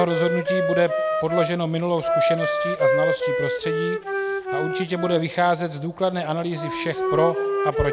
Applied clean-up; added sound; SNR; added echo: none; Wind instrument, woodwind instrument; 0 dB; none.